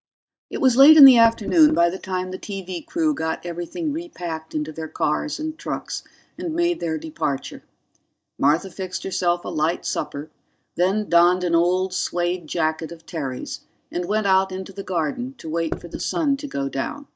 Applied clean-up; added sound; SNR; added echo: neural mask model DeepFilterNet 3.